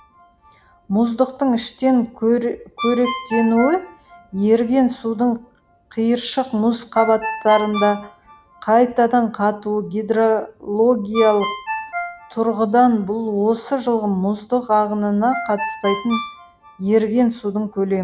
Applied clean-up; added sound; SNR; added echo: none; Ringtone; 13 dB; none.